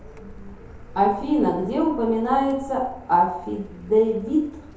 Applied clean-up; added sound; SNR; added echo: none; Car; 19 dB; reverberation time 0.8 s.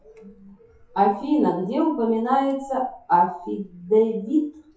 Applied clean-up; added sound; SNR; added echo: classical method WPE with log-MMSE.